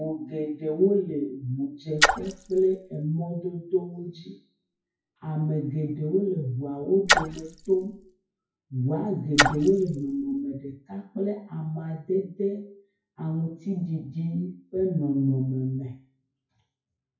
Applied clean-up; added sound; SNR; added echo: classical method WPE with log-MMSE.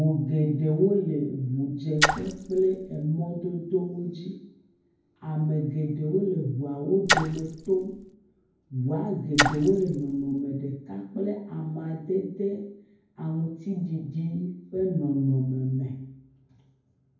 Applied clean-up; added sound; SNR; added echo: none; Splash, splatter; 0 dB; reverberation time 0.9 s.